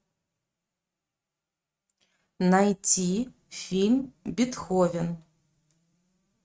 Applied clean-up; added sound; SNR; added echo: neural mask model RNNoise.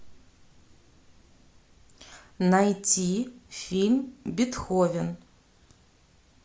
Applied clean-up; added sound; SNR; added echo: none; none; none; none.